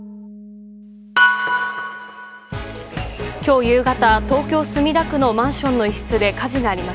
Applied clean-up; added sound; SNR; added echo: none; Bass guitar; 17 dB; none.